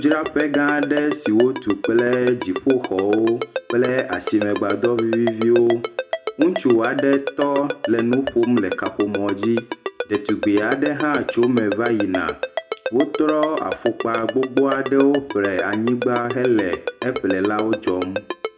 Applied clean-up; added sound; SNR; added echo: none; Ringtone; 8 dB; reverberation time 0.4 s.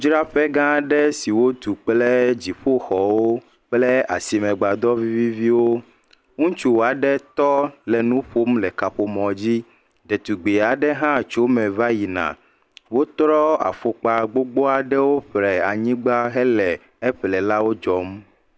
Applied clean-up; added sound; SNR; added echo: none; none; none; none.